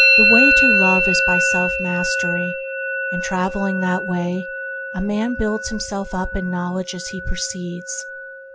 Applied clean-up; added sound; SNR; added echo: none; Musical instrument; -3 dB; none.